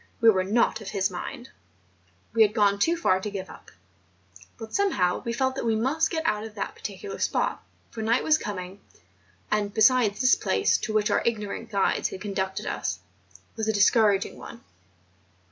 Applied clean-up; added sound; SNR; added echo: none; none; none; none.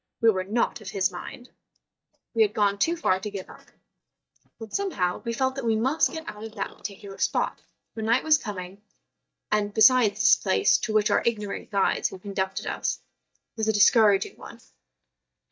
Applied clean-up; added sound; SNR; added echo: neural mask model DeepFilterNet 3.